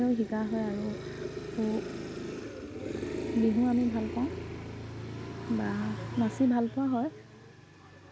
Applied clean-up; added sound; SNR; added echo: none; none; none; none.